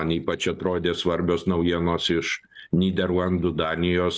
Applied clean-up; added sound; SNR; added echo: neural mask model DeepFilterNet 3.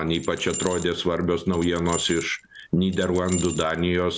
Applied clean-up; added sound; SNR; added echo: none; Keys jangling; 13 dB; none.